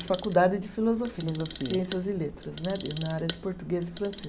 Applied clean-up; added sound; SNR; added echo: none; Clock; 15 dB; none.